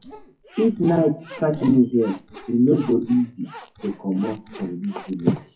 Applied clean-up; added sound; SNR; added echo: classical method WPE with log-MMSE.